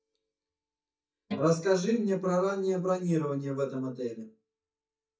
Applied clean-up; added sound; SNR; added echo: neural mask model DeepFilterNet 3.